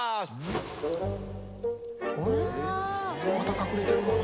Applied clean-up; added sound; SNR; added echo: none; none; none; none.